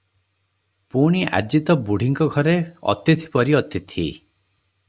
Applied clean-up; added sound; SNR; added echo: none; none; none; none.